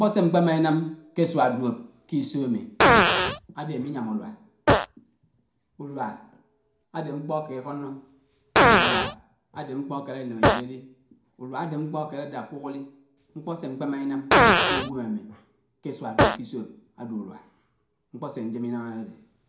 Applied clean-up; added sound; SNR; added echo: none; Fart; -3 dB; reverberation time 0.4 s.